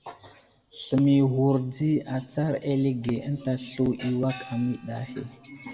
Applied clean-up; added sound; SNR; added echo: none; Gong; 19 dB; reverberation time 0.9 s.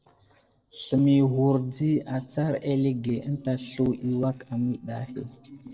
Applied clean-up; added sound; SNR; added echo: neural separator model SepFormer DNS4.